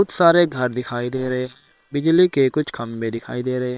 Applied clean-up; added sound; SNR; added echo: neural separator model SepFormer WHAM!.